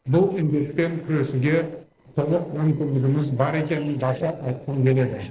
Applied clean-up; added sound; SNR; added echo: neural separator model SepFormer DNS4.